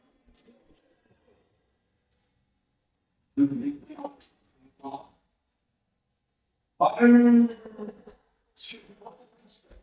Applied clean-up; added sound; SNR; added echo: neural mask model DeepFilterNet 3.